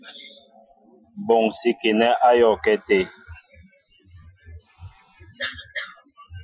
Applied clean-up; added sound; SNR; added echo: classical method Wiener filter.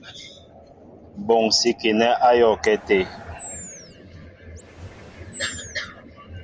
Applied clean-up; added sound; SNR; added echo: none; Animal; 18 dB; none.